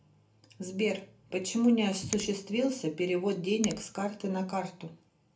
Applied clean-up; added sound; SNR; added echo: none; Finger snapping; 14 dB; reverberation time 0.3 s.